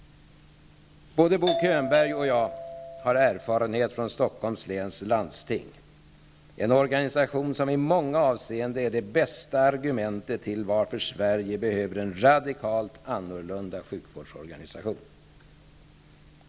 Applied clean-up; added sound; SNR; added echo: none; Doorbell; 7 dB; none.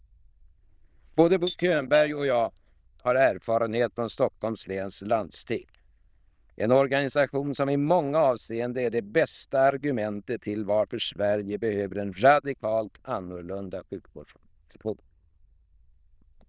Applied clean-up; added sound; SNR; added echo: neural diffusion model UNIVERSE++.